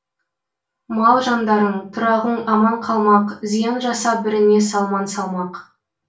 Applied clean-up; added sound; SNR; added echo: none; none; none; reverberation time 0.3 s.